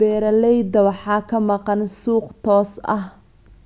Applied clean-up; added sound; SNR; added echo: none; none; none; none.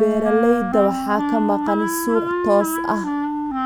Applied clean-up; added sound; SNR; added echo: none; Wind instrument, woodwind instrument; 2 dB; none.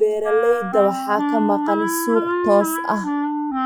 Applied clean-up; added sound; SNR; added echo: classical method log-MMSE.